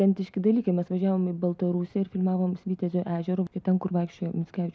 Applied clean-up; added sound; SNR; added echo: none; none; none; none.